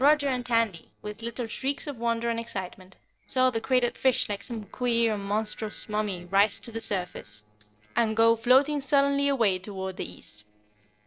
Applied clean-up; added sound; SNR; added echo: neural separator model SepFormer DNS4.